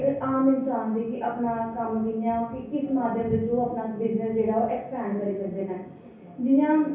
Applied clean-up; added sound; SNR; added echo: none; none; none; reverberation time 0.6 s.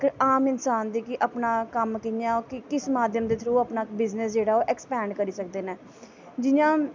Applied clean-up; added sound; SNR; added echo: none; none; none; none.